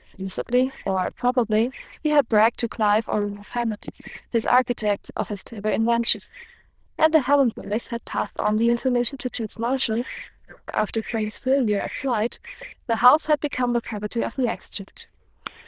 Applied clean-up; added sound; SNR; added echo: neural diffusion model UNIVERSE++.